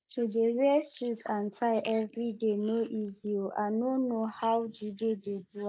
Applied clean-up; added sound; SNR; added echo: neural mask model Resemble Enhance denoiser.